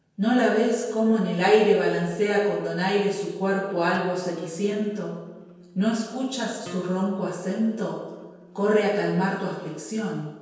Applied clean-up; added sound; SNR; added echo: neural separator model SepFormer DNS4.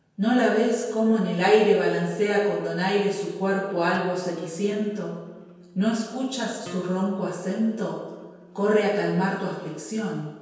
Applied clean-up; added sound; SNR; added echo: none; Acoustic guitar; 19 dB; reverberation time 1.2 s.